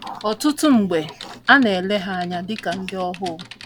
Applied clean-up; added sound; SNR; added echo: none; Typing; 19 dB; none.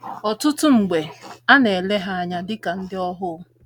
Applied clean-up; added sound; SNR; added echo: none; none; none; none.